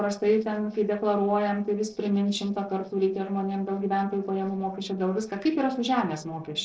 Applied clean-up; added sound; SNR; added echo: neural separator model SepFormer DNS4.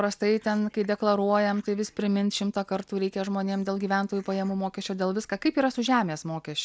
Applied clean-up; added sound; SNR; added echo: none; none; none; none.